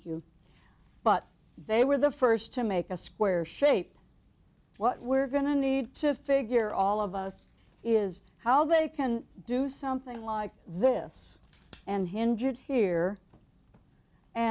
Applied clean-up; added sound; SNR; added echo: none; none; none; none.